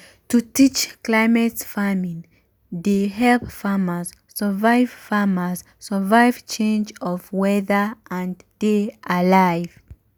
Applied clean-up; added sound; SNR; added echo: none; none; none; none.